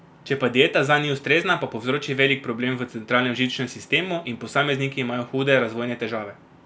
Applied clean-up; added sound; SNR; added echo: none; none; none; none.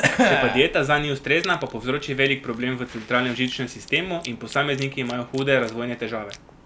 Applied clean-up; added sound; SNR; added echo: none; Chewing, mastication / Cough; 6 dB; none.